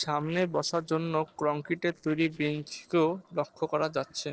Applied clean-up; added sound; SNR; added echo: neural separator model SepFormer DNS4.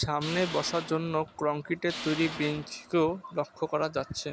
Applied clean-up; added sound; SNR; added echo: none; Tools; 11 dB; none.